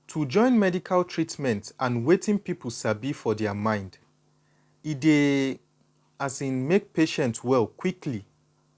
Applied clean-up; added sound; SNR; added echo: none; none; none; none.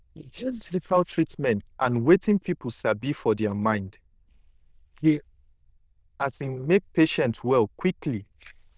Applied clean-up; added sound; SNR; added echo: neural diffusion model UNIVERSE++.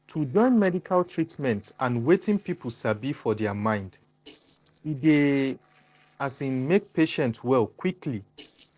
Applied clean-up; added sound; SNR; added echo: neural separator model SepFormer DNS4.